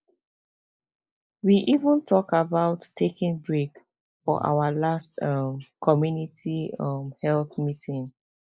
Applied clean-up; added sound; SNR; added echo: neural mask model Resemble Enhance denoiser.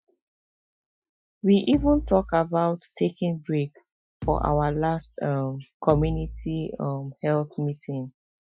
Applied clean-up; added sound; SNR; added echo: classical method Wiener filter.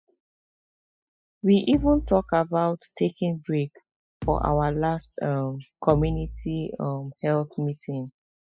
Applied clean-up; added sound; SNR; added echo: classical method spectral subtraction.